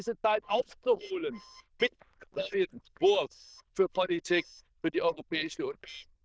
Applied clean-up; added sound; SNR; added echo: neural diffusion model UNIVERSE++.